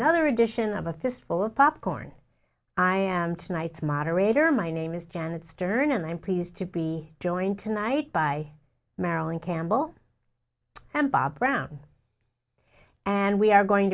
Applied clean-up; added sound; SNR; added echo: none; none; none; none.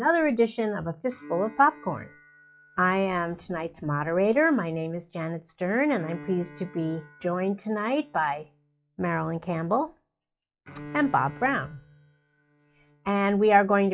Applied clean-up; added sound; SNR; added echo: classical method log-MMSE.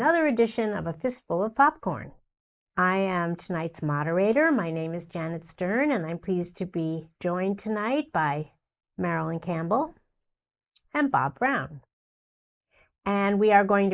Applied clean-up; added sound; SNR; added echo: neural mask model Resemble Enhance denoiser.